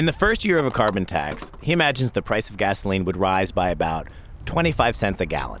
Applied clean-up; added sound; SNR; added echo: none; none; none; none.